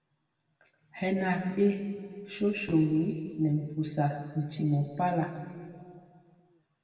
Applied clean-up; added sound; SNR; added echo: none; none; none; reverberation time 2.0 s.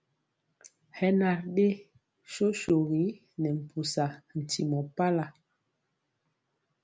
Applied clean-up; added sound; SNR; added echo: none; none; none; none.